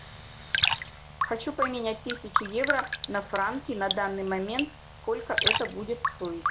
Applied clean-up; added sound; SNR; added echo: none; Raindrop; -1 dB; none.